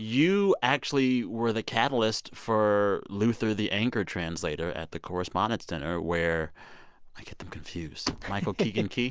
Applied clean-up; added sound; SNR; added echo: none; none; none; none.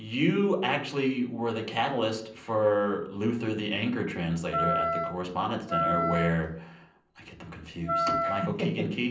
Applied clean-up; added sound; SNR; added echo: none; Wind instrument, woodwind instrument; 1 dB; reverberation time 0.6 s.